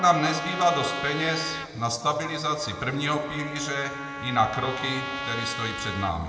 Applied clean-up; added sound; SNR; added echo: none; Trumpet; 8 dB; reverberation time 2.3 s.